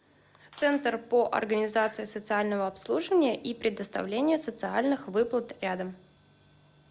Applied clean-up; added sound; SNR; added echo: none; none; none; none.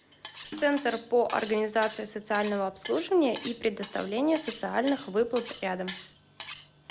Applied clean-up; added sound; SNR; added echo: none; Cutlery, silverware; 16 dB; none.